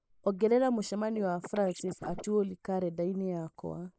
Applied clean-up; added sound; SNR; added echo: neural mask model Resemble Enhance denoiser.